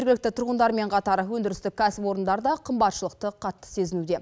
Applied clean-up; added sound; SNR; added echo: none; none; none; none.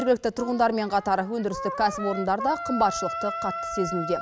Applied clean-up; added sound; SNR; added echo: none; Wind instrument, woodwind instrument; 8 dB; none.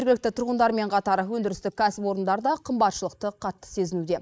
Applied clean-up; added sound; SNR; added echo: neural mask model Resemble Enhance denoiser.